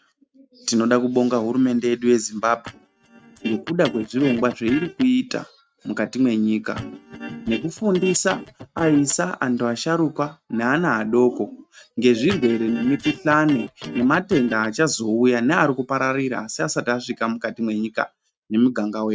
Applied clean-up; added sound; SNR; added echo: neural mask model RNNoise.